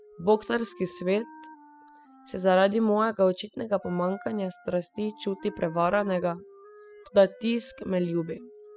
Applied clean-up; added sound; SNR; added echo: classical method spectral subtraction.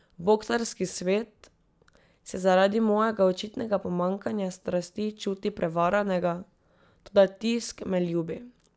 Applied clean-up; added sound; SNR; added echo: none; none; none; none.